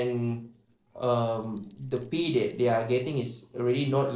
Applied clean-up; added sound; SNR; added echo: neural separator model SepFormer DNS4.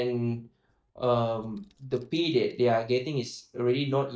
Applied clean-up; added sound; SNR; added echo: neural mask model DeepFilterNet 3.